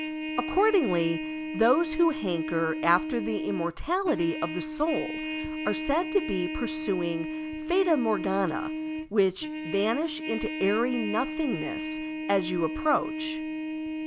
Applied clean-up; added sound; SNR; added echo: none; Trumpet; 5 dB; none.